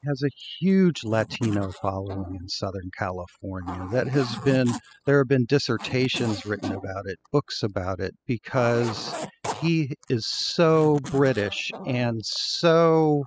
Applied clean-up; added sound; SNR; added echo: classical method spectral subtraction.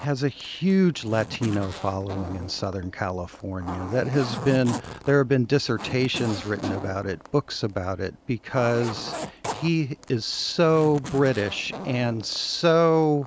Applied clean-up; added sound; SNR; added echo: none; Zipper (clothing); 13 dB; none.